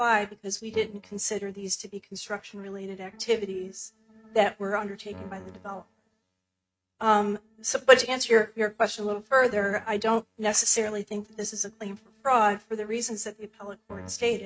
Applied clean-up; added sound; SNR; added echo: neural mask model RNNoise.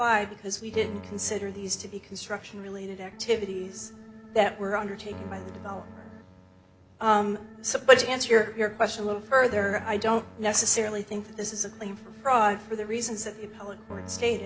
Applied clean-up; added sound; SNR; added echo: none; Organ + Keyboard (musical); 18 dB; none.